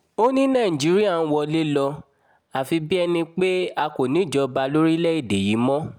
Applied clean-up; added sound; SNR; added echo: none; none; none; none.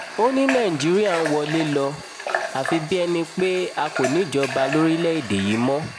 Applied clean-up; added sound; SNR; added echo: none; Water tap, faucet / Water; 8 dB; none.